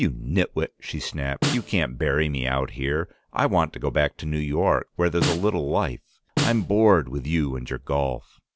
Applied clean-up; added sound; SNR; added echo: none; Snare drum; 6 dB; none.